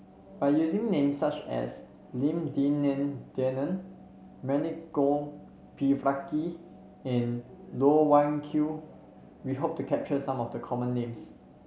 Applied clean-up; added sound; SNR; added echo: none; none; none; none.